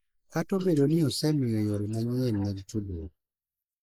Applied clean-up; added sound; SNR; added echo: neural mask model Resemble Enhance denoiser.